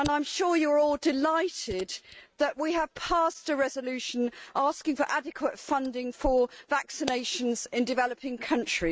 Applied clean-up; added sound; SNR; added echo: neural mask model RNNoise.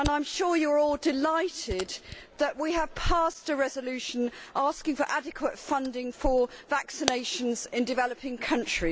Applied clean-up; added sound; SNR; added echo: none; Camera; 15 dB; none.